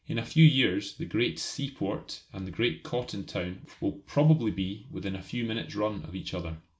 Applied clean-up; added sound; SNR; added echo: none; none; none; none.